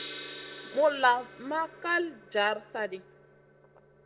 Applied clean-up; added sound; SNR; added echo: none; Gong; 14 dB; reverberation time 0.4 s.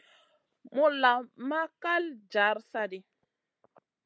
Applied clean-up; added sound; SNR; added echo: none; none; none; none.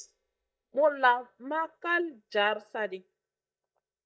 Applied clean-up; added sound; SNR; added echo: neural mask model DeepFilterNet 3.